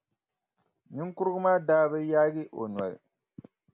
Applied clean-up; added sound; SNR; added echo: none; none; none; none.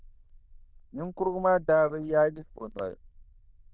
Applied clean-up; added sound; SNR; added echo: neural diffusion model UNIVERSE++.